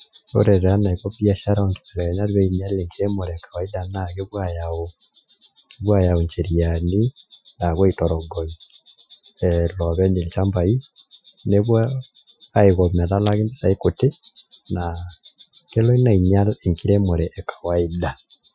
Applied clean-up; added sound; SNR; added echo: classical method Wiener filter.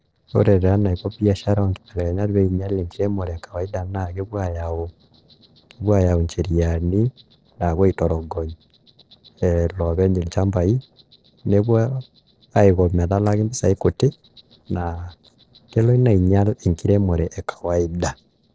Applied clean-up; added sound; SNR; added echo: neural separator model SepFormer DNS4.